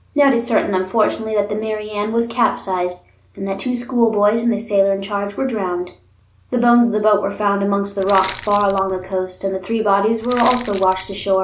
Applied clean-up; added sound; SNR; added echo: none; Crushing; 14 dB; none.